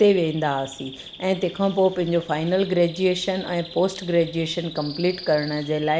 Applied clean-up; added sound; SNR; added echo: none; Bird vocalization, bird call, bird song; 18 dB; none.